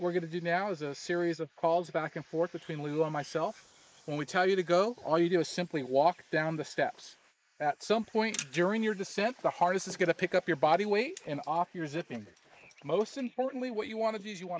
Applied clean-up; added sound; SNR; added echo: neural mask model Resemble Enhance denoiser.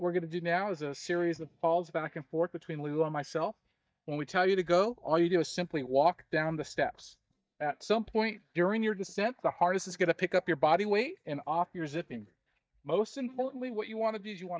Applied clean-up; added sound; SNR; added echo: neural mask model DeepFilterNet 3.